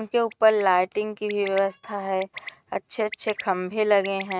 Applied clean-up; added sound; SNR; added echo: neural mask model RNNoise.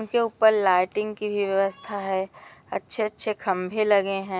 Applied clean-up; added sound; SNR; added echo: none; none; none; none.